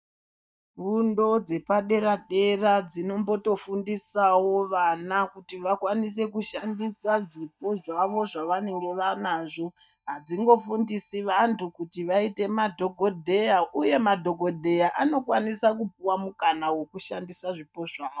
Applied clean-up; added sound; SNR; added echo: neural mask model DeepFilterNet 3.